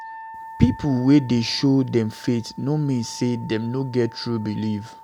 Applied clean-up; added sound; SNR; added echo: none; Wind instrument, woodwind instrument; 19 dB; none.